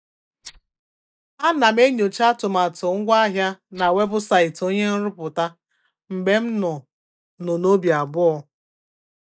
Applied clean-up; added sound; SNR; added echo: neural mask model DeepFilterNet 3.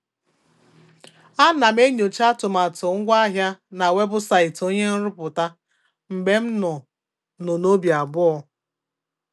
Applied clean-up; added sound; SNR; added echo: none; none; none; none.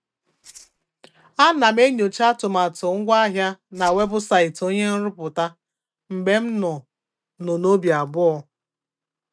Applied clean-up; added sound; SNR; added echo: neural mask model RNNoise.